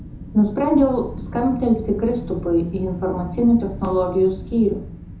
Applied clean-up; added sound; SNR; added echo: none; Wind; 11 dB; reverberation time 0.5 s.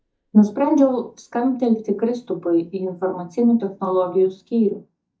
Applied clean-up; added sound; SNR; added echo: neural mask model DeepFilterNet 3.